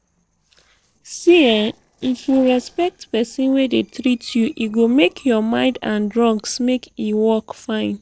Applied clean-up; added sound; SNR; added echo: neural separator model SepFormer DNS4.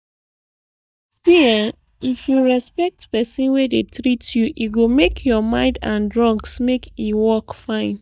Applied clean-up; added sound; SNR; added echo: neural mask model DeepFilterNet 3.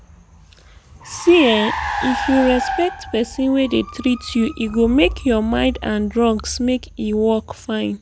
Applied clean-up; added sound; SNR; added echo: none; Car; 10 dB; none.